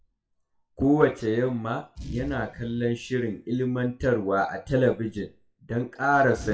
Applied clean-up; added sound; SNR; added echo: classical method WPE with log-MMSE.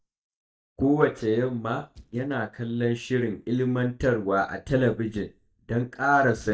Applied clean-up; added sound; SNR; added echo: neural mask model DeepFilterNet 3.